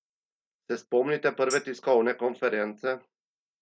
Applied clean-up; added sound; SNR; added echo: neural mask model DeepFilterNet 3.